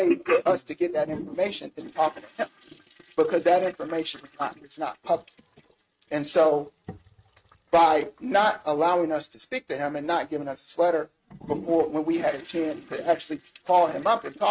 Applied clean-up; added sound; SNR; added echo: neural mask model RNNoise.